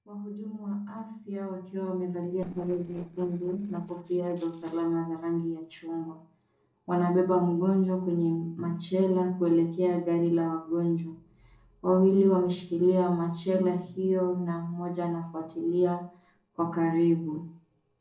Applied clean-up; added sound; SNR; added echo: neural separator model SepFormer DNS4.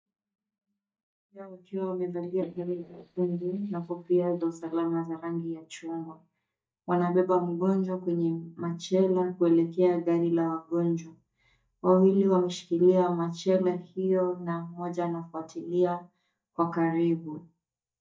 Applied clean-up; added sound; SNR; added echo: neural mask model DeepFilterNet 3.